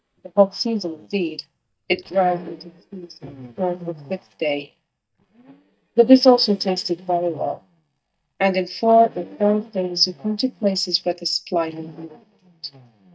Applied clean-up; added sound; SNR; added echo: neural mask model DeepFilterNet 3.